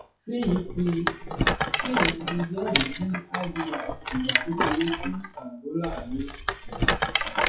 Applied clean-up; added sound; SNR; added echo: classical method WPE with log-MMSE.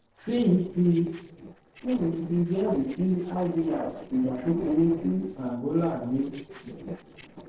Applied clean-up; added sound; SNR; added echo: neural separator model SepFormer DNS4.